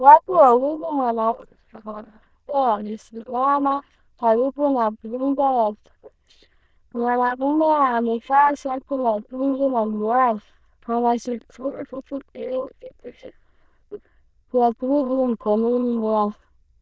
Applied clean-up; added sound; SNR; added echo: neural diffusion model UNIVERSE++.